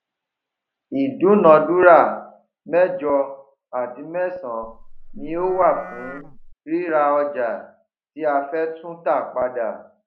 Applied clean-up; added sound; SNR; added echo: none; Livestock, farm animals, working animals; 16 dB; none.